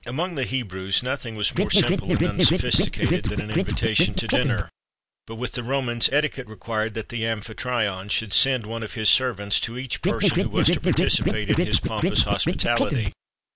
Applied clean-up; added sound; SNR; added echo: none; Scratching (performance technique); -3 dB; none.